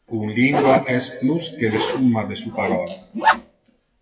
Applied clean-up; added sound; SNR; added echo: classical method WPE with log-MMSE.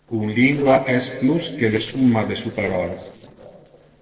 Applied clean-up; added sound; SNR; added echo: neural separator model SepFormer DNS4.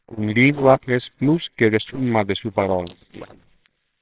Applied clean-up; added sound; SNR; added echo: neural separator model SepFormer WHAMR!.